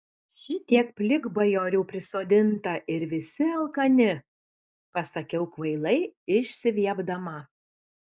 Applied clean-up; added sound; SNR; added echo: none; none; none; none.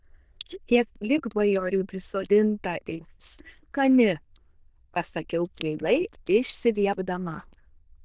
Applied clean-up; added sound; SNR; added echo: neural diffusion model UNIVERSE++.